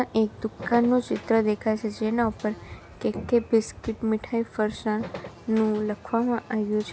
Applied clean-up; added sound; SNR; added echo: none; Buzz; 17 dB; none.